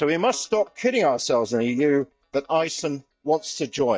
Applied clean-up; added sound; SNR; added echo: neural mask model DeepFilterNet 3.